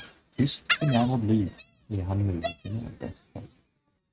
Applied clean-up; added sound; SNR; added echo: neural mask model RNNoise.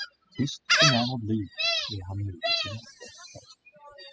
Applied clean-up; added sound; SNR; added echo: classical method spectral subtraction.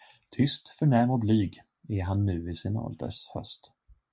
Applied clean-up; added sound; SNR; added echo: none; none; none; none.